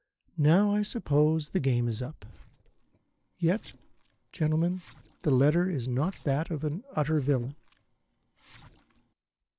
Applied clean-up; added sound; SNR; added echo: neural separator model SepFormer DNS4.